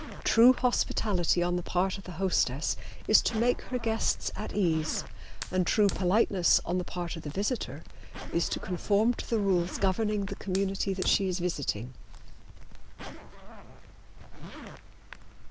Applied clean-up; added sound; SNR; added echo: none; Zipper (clothing) + Fire; 17 dB; none.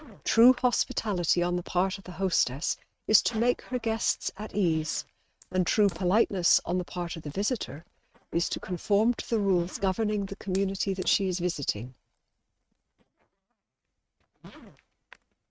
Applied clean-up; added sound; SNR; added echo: neural mask model RNNoise.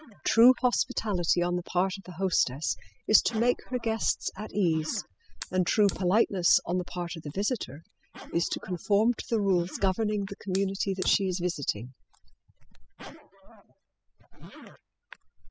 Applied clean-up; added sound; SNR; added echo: classical method spectral subtraction.